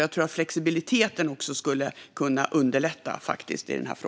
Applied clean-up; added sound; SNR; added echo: none; none; none; none.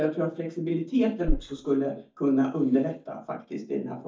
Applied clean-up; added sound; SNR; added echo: neural mask model DeepFilterNet 3.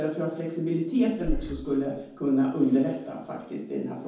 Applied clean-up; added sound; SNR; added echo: none; Breathing; 9 dB; reverberation time 0.9 s.